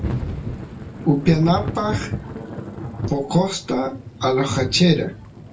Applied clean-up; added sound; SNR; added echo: none; Thunder / Rain; 7 dB; reverberation time 0.1 s.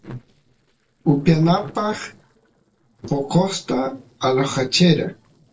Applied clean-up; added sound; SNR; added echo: neural separator model SepFormer DNS4.